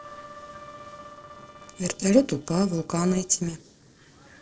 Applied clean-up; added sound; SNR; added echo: neural separator model SepFormer DNS4.